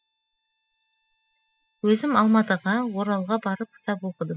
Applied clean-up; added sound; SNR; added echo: classical method spectral subtraction.